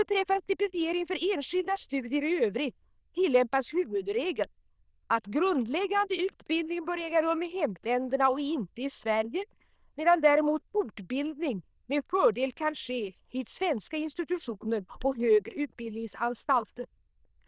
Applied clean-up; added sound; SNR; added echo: neural diffusion model UNIVERSE++.